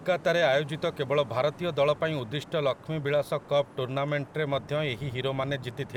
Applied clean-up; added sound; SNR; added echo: none; Traffic noise, roadway noise / Vehicle horn, car horn, honking; 18 dB; none.